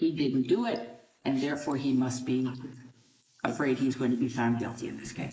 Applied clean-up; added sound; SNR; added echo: neural mask model Resemble Enhance denoiser.